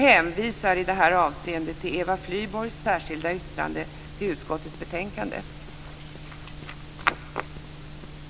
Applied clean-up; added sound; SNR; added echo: none; none; none; none.